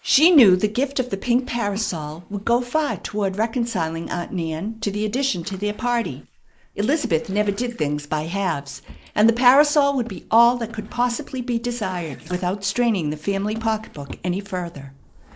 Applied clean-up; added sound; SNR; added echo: neural mask model Resemble Enhance denoiser.